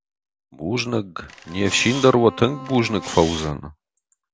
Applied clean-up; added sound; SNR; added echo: none; Bowed string instrument + Camera; 12 dB; none.